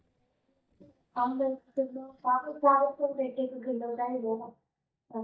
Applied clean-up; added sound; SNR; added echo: neural mask model DeepFilterNet 3.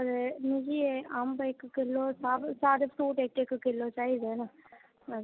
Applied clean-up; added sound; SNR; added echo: none; none; none; none.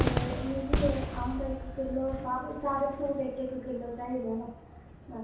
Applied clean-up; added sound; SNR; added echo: none; Cheering / Fireworks; 2 dB; reverberation time 0.7 s.